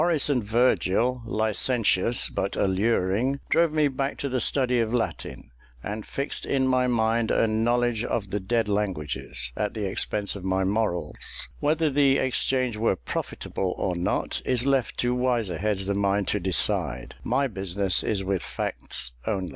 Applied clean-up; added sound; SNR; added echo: none; none; none; none.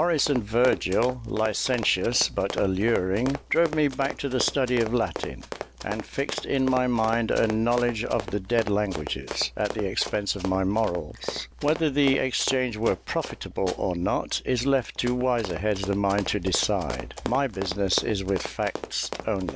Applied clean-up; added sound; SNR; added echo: none; Run; 12 dB; none.